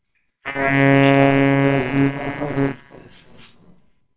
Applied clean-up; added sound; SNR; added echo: neural separator model SepFormer WHAMR!.